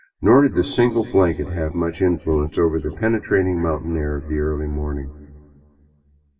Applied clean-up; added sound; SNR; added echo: none; none; none; reverberation time 2.5 s.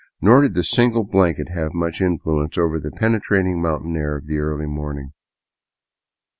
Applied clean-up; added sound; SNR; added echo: none; none; none; none.